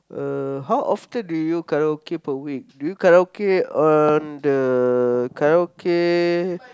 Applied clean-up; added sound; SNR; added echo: none; none; none; none.